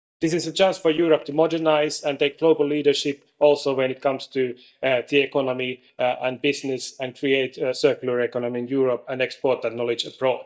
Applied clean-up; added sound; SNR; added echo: neural mask model DeepFilterNet 3.